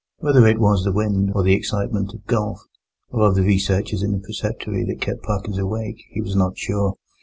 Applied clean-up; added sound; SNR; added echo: none; none; none; none.